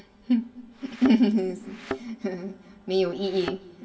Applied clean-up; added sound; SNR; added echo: none; Thump, thud; 11 dB; reverberation time 2.7 s.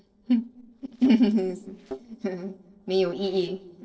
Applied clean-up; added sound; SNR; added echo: neural separator model SepFormer DNS4.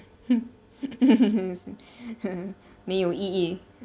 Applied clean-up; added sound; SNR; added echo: none; none; none; none.